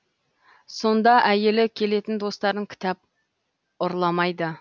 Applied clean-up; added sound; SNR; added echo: none; none; none; none.